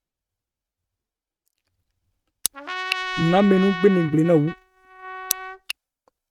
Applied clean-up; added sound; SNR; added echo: neural mask model RNNoise.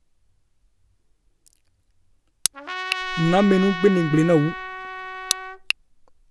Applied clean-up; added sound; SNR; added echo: none; Trumpet; 8 dB; none.